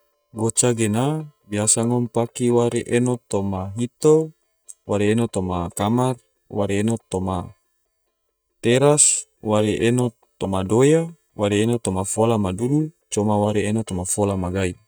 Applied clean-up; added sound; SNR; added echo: neural mask model DeepFilterNet 3.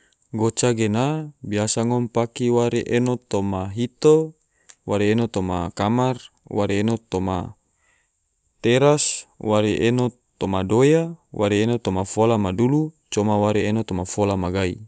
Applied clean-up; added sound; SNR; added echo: none; none; none; none.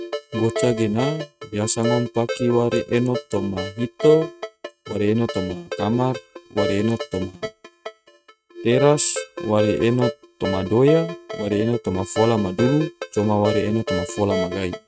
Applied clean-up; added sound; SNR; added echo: neural mask model RNNoise.